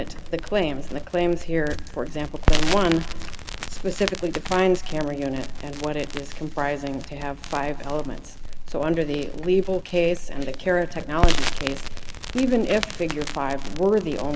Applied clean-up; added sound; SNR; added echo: none; Crackle; 0 dB; none.